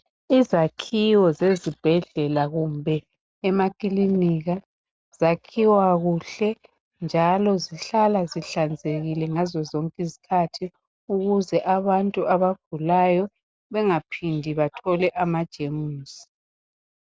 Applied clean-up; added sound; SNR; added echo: none; none; none; none.